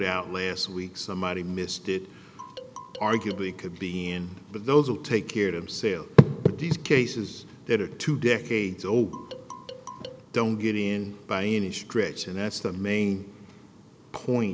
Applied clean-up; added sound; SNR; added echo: none; Marimba, xylophone; 16 dB; none.